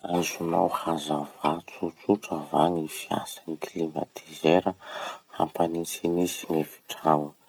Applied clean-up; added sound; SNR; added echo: none; Tap / Glass; 15 dB; none.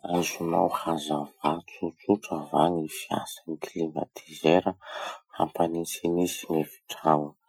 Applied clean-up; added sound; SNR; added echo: classical method Wiener filter.